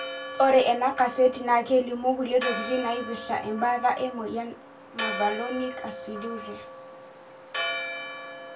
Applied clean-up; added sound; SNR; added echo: none; Church bell; 9 dB; reverberation time 0.2 s.